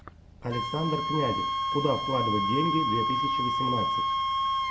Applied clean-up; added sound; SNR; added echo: none; Wind instrument, woodwind instrument; -3 dB; none.